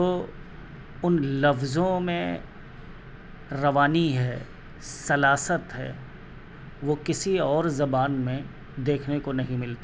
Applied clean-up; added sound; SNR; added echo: none; none; none; none.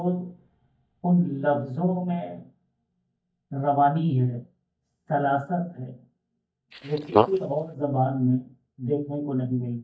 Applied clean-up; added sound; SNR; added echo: neural mask model DeepFilterNet 3.